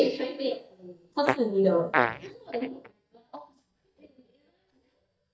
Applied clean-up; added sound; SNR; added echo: neural mask model DeepFilterNet 3.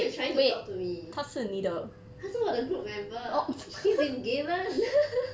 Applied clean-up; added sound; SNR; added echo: none; none; none; none.